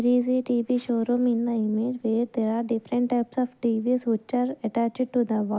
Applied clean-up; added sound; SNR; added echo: none; none; none; none.